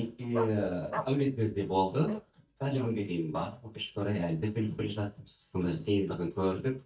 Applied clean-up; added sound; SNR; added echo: neural mask model DeepFilterNet 3.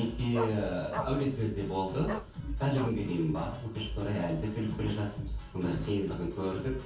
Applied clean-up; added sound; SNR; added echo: none; Bark; 10 dB; reverberation time 0.6 s.